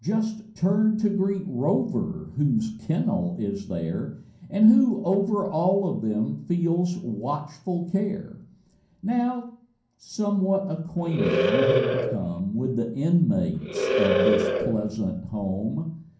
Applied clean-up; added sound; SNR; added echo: none; Animal; -1 dB; reverberation time 0.6 s.